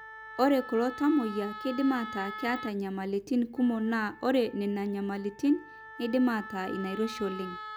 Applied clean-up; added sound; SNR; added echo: none; Wind instrument, woodwind instrument; 13 dB; none.